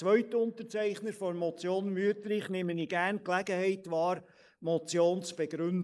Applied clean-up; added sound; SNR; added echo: neural mask model Resemble Enhance denoiser.